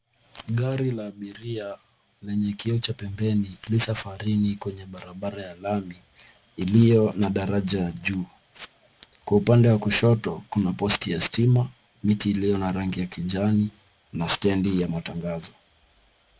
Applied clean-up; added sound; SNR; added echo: none; none; none; none.